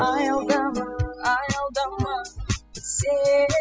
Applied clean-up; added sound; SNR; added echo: classical method spectral subtraction.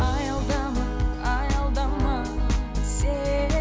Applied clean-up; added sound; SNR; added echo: none; Brass instrument; 15 dB; none.